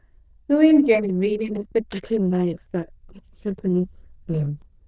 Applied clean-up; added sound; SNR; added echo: neural diffusion model UNIVERSE++.